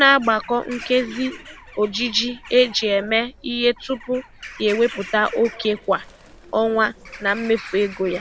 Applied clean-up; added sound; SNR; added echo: none; Bird vocalization, bird call, bird song / Crow; 18 dB; none.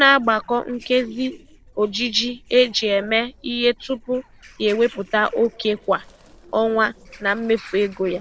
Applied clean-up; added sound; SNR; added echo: neural separator model SepFormer DNS4.